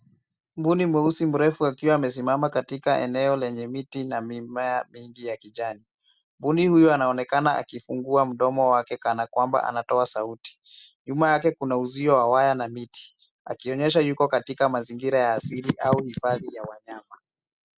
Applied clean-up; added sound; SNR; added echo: none; none; none; none.